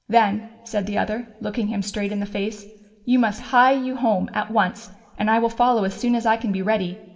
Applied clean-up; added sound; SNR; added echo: none; none; none; reverberation time 0.9 s.